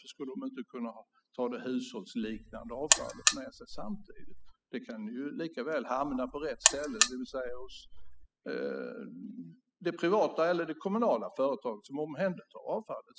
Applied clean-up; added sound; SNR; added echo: classical method spectral subtraction.